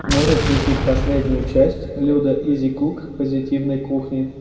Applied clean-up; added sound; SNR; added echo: none; Explosion; 4 dB; reverberation time 1.7 s.